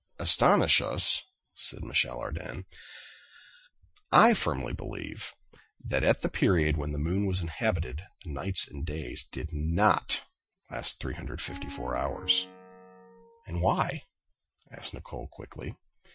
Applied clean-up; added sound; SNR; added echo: classical method Wiener filter.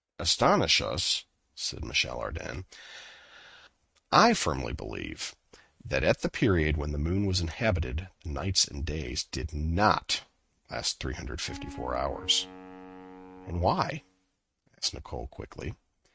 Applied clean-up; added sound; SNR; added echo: neural mask model RNNoise.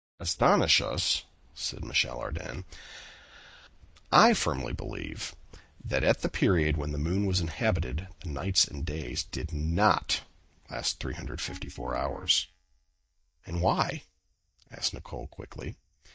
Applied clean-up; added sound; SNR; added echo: neural mask model DeepFilterNet 3.